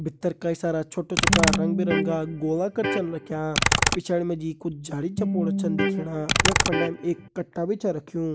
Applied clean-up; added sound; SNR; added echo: none; Computer keyboard + Electric guitar; -3 dB; none.